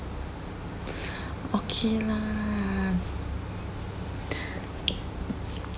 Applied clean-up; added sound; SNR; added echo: none; Bell; 9 dB; none.